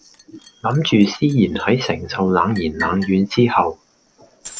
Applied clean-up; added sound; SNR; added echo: none; Liquid; 19 dB; none.